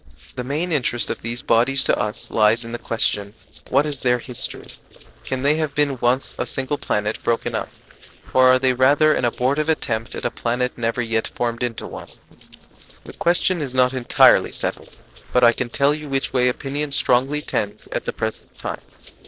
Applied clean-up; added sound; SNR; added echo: neural separator model SepFormer DNS4.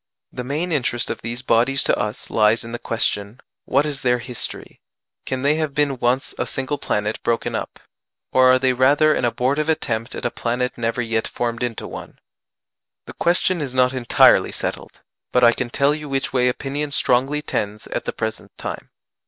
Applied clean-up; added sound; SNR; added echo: none; none; none; none.